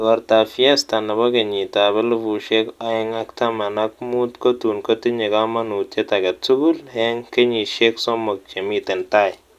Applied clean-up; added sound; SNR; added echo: none; none; none; none.